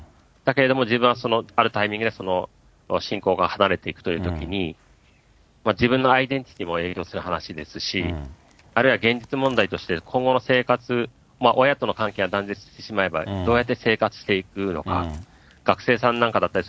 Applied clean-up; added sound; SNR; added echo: none; none; none; none.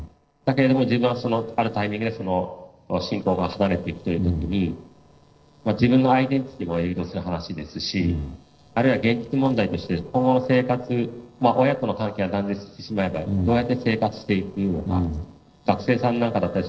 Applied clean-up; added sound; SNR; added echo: neural separator model SepFormer DNS4.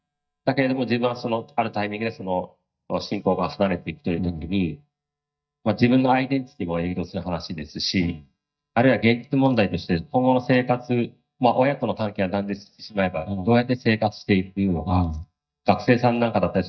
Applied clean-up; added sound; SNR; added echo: neural mask model DeepFilterNet 3.